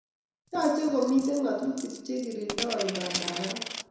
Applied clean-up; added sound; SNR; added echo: none; Coin (dropping); 8 dB; reverberation time 1.0 s.